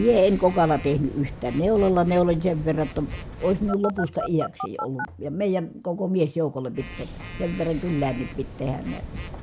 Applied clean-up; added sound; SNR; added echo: none; Telephone; 12 dB; none.